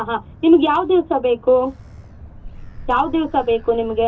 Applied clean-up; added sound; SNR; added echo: none; Motor vehicle (road); 18 dB; reverberation time 0.2 s.